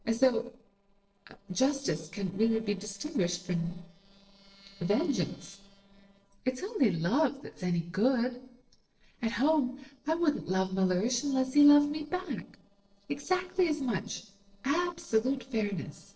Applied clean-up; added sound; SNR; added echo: neural separator model SepFormer DNS4.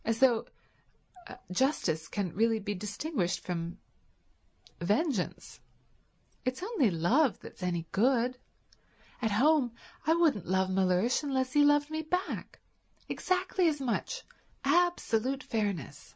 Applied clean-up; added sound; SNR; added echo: none; none; none; none.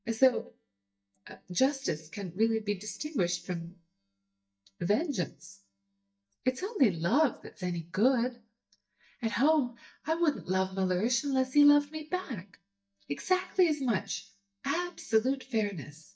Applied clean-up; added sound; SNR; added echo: neural mask model DeepFilterNet 3.